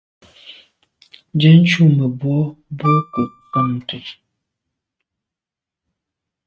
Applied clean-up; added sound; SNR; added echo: neural mask model RNNoise.